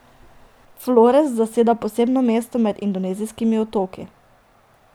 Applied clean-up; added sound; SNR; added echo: none; none; none; none.